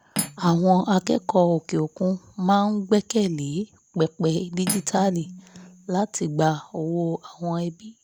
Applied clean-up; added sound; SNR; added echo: none; Cutlery, silverware; 13 dB; none.